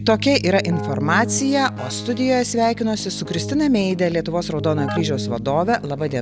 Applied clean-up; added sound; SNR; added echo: none; Keyboard (musical); 8 dB; none.